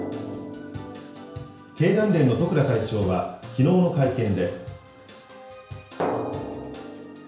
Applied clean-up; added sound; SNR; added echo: none; Drum; 11 dB; reverberation time 0.5 s.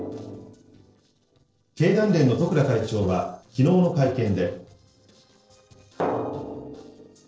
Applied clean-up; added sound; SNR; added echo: neural separator model SepFormer DNS4.